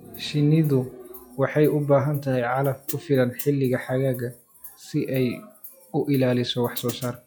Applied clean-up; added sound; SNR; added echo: classical method log-MMSE.